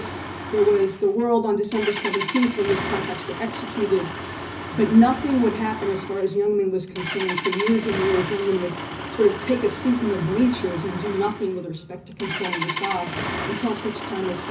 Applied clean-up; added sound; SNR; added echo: none; Engine starting; 8 dB; reverberation time 0.4 s.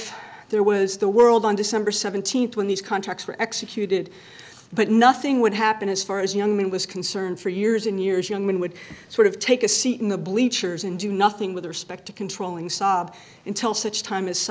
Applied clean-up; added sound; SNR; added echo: none; none; none; none.